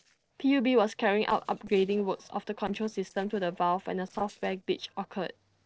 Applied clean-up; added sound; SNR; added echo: neural separator model SepFormer DNS4.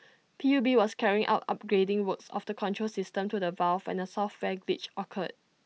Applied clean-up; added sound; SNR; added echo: none; none; none; none.